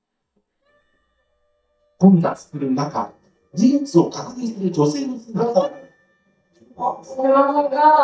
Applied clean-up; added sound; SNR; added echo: neural mask model DeepFilterNet 3.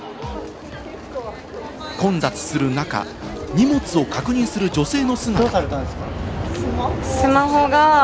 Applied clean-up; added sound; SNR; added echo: none; none; none; none.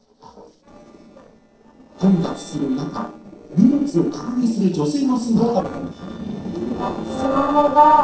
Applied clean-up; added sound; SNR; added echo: neural separator model SepFormer DNS4.